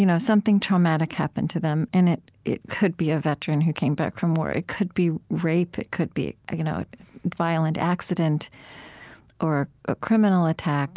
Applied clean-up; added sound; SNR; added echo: none; none; none; none.